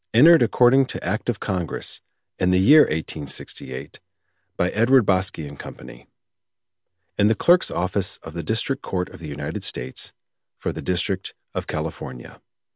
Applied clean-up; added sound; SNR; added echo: none; none; none; none.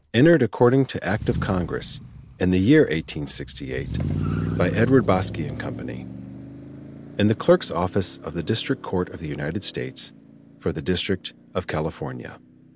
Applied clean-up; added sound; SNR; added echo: none; Motor vehicle (road); 10 dB; none.